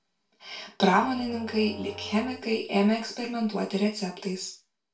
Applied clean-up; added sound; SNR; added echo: none; Musical instrument; 17 dB; reverberation time 0.3 s.